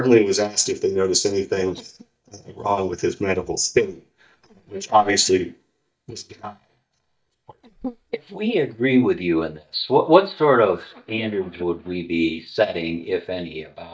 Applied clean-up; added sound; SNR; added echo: neural mask model DeepFilterNet 3.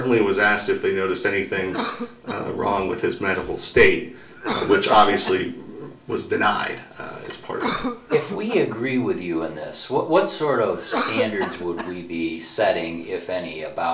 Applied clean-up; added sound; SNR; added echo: none; Cough; 10 dB; reverberation time 0.3 s.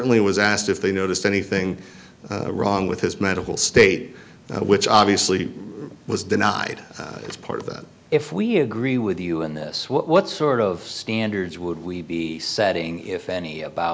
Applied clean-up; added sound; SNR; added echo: none; none; none; none.